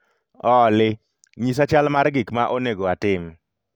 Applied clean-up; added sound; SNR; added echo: none; none; none; none.